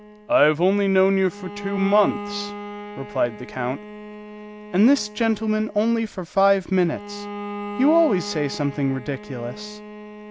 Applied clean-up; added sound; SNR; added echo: none; Bowed string instrument; 13 dB; none.